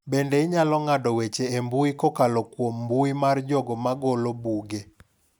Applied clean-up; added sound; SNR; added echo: none; none; none; none.